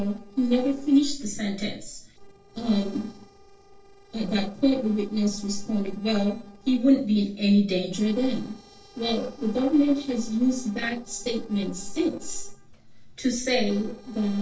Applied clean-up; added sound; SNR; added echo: neural separator model SepFormer DNS4.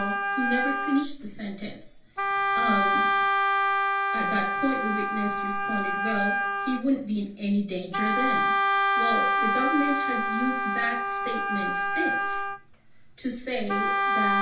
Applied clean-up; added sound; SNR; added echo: none; Wind instrument, woodwind instrument; -4 dB; reverberation time 0.3 s.